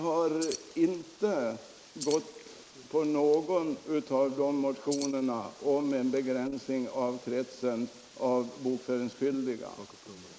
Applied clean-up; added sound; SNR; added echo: neural mask model Resemble Enhance denoiser.